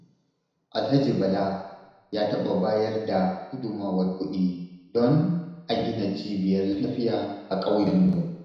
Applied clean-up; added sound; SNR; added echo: none; none; none; reverberation time 1.0 s.